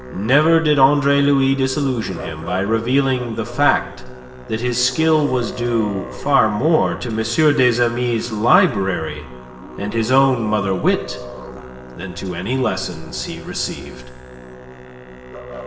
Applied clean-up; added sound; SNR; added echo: none; Musical instrument; 14 dB; reverberation time 0.9 s.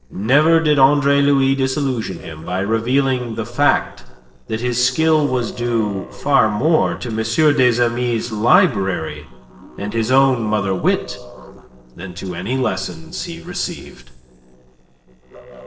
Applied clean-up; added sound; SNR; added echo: neural separator model SepFormer DNS4.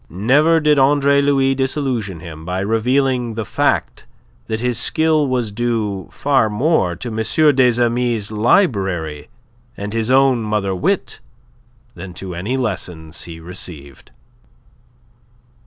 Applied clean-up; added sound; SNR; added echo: none; none; none; none.